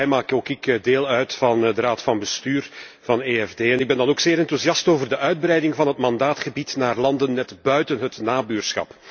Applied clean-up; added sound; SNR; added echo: none; none; none; none.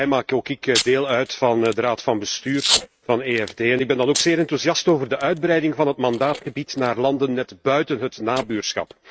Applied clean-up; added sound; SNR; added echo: neural mask model RNNoise.